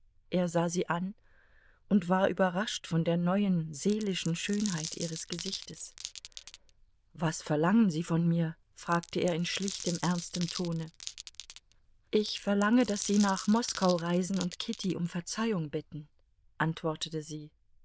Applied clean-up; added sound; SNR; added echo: neural diffusion model UNIVERSE++.